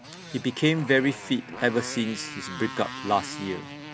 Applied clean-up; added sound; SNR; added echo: none; Motorcycle; 12 dB; none.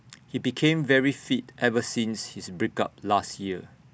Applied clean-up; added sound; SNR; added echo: none; none; none; none.